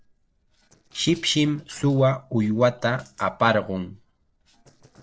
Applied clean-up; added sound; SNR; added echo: neural separator model SepFormer DNS4.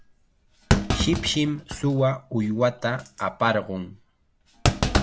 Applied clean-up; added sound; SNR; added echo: none; Thump, thud; 2 dB; none.